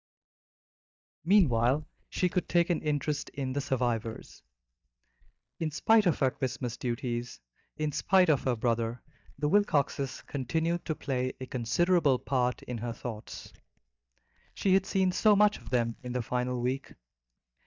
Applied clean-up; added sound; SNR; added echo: neural mask model DeepFilterNet 3.